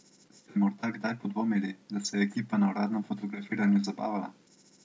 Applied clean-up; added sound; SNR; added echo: none; none; none; none.